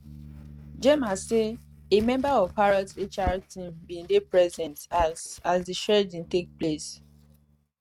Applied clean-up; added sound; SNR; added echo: neural mask model RNNoise.